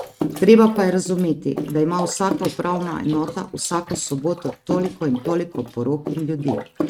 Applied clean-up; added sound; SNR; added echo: neural mask model RNNoise.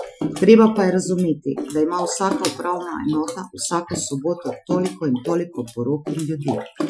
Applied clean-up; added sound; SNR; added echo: classical method Wiener filter.